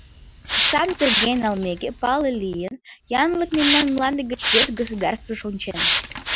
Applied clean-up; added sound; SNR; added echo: none; Hiss; -2 dB; none.